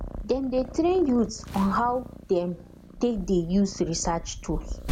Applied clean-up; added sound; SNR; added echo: none; Purr; 4 dB; none.